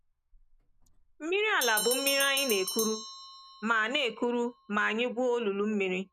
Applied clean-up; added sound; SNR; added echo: none; Bell; 9 dB; none.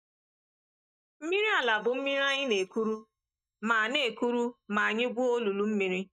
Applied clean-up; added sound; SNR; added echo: neural mask model DeepFilterNet 3.